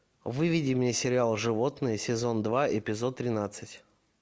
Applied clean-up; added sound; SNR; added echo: none; none; none; none.